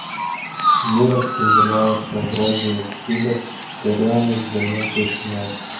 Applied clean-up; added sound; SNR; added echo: none; Chirp, tweet; 1 dB; reverberation time 0.9 s.